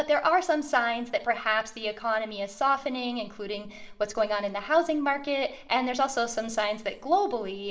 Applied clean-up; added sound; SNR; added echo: none; none; none; reverberation time 0.7 s.